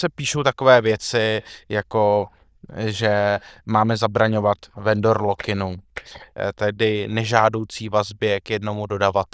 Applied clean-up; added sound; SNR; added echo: neural diffusion model UNIVERSE++.